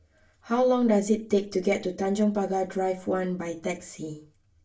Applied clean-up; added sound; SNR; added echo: none; none; none; reverberation time 0.3 s.